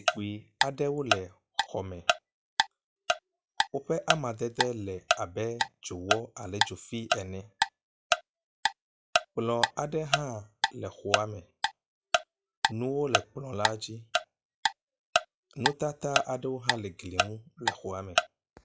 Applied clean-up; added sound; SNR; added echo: classical method log-MMSE.